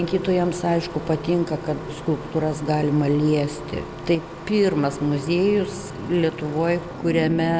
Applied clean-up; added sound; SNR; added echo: none; Engine starting; 14 dB; none.